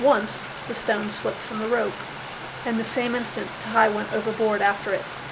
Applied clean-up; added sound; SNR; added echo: none; Stream; 10 dB; none.